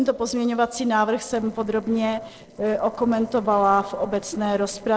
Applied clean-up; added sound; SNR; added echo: neural separator model SepFormer DNS4.